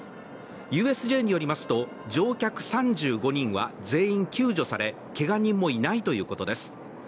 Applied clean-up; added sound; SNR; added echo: none; none; none; none.